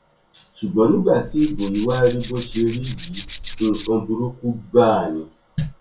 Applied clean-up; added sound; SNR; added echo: none; Tools; 11 dB; reverberation time 0.2 s.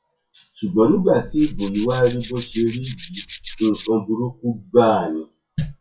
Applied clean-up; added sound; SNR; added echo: classical method WPE with log-MMSE.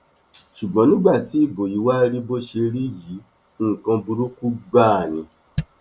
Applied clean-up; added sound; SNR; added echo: none; none; none; none.